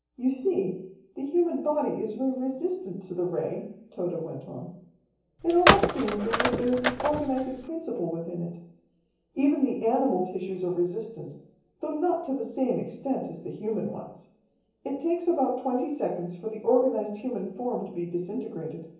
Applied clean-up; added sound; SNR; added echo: none; Telephone; -2 dB; reverberation time 0.7 s.